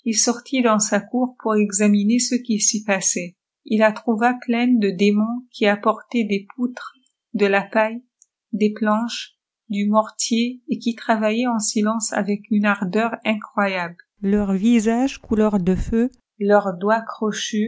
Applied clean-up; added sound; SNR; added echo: none; none; none; none.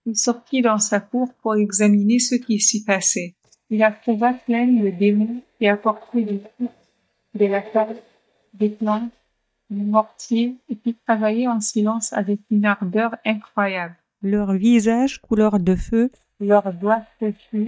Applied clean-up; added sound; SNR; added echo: neural mask model DeepFilterNet 3.